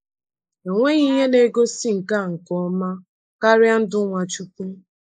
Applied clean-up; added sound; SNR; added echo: neural mask model Resemble Enhance denoiser.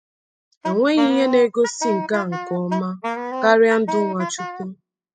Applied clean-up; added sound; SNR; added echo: classical method spectral subtraction.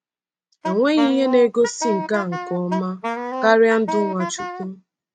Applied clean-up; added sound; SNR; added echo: neural mask model RNNoise.